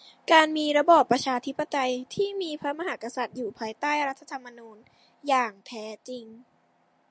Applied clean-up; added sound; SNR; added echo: none; none; none; none.